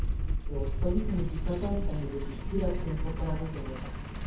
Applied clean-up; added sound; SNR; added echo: none; Truck; -4 dB; reverberation time 0.6 s.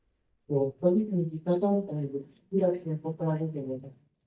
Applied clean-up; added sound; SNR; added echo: neural mask model DeepFilterNet 3.